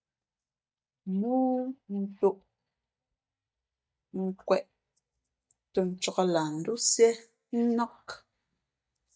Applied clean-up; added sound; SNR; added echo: neural mask model DeepFilterNet 3.